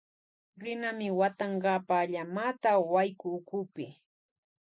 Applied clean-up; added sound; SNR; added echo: none; none; none; none.